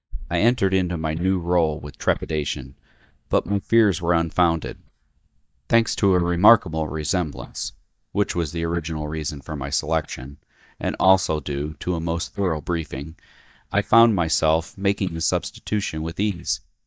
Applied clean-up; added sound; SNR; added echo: neural mask model DeepFilterNet 3.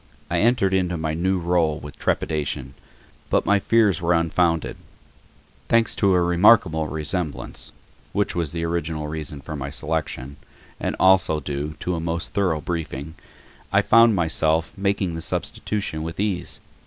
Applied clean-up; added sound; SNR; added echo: none; none; none; none.